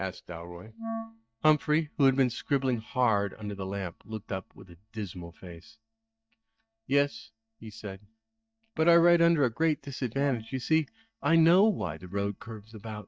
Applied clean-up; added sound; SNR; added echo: neural mask model DeepFilterNet 3.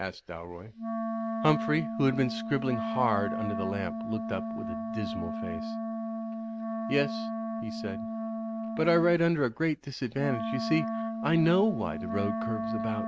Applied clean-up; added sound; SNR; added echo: none; Wind instrument, woodwind instrument; 3 dB; none.